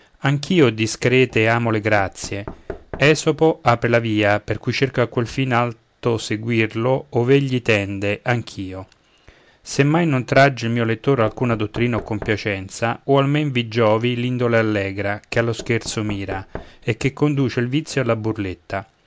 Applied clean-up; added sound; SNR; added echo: none; Knock / Wood; 18 dB; none.